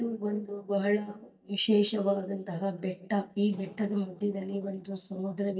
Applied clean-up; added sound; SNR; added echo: neural mask model DeepFilterNet 3.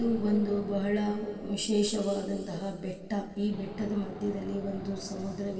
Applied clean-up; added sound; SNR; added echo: none; Wild animals; 16 dB; reverberation time 2.4 s.